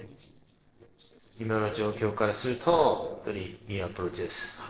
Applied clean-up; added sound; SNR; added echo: neural separator model SepFormer DNS4.